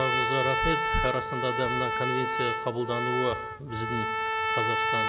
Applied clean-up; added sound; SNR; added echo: none; Trumpet; -2 dB; none.